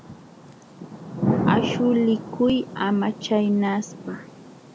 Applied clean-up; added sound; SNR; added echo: none; Thunder / Rain; 4 dB; none.